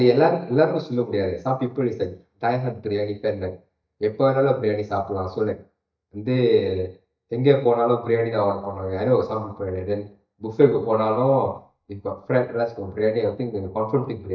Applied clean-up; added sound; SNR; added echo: neural mask model DeepFilterNet 3.